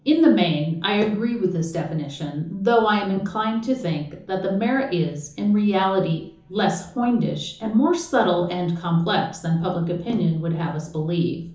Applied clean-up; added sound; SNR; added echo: none; none; none; reverberation time 0.7 s.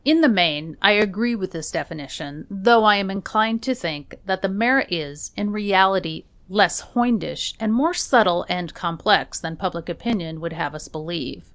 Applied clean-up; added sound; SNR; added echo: none; none; none; none.